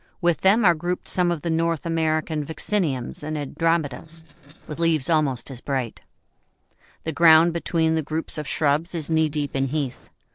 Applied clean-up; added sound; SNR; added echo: neural separator model SepFormer DNS4.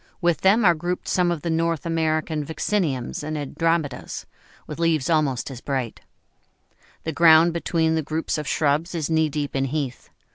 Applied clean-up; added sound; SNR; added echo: none; none; none; none.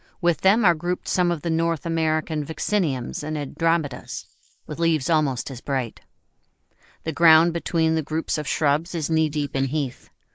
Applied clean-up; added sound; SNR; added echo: neural mask model Resemble Enhance denoiser.